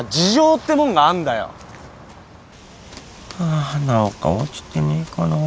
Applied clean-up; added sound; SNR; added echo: none; none; none; none.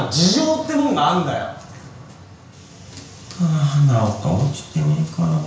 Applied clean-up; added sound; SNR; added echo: none; none; none; reverberation time 0.5 s.